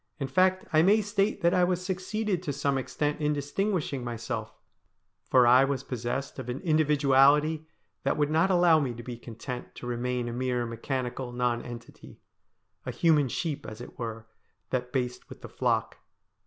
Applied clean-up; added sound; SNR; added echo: none; none; none; none.